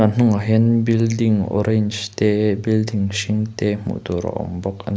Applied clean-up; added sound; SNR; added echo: none; none; none; none.